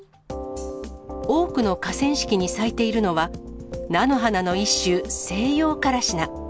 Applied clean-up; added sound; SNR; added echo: none; none; none; none.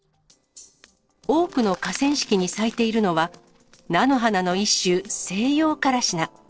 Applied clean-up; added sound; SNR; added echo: neural separator model SepFormer DNS4.